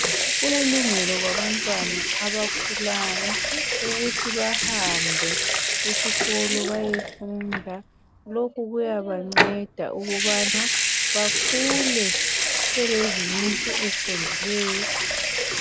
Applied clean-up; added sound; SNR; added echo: none; Sink (filling or washing) / Water tap, faucet / Liquid; -4 dB; none.